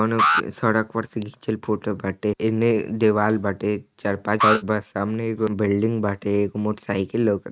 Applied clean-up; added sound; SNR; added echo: neural mask model RNNoise.